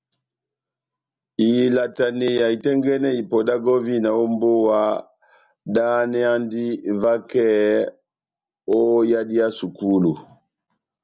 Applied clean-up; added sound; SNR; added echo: none; none; none; none.